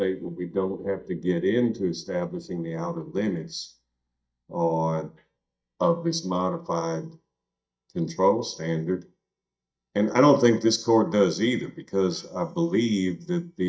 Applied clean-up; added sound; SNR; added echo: neural mask model DeepFilterNet 3.